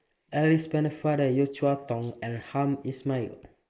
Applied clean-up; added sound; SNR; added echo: neural mask model Resemble Enhance denoiser.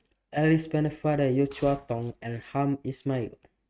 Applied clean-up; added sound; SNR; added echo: neural mask model RNNoise.